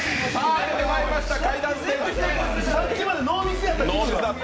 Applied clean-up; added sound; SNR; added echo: none; Bass drum / Keyboard (musical); 5 dB; none.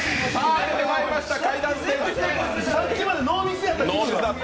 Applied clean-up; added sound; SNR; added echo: none; none; none; none.